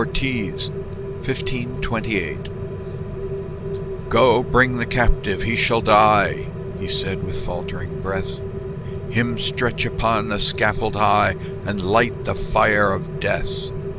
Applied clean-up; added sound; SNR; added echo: none; Rain; 6 dB; none.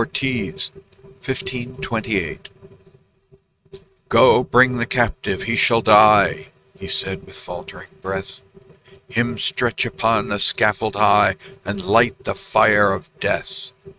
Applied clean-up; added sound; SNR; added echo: neural mask model RNNoise.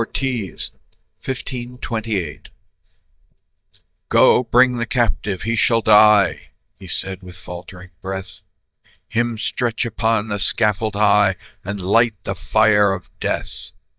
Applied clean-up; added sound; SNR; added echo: neural mask model DeepFilterNet 3.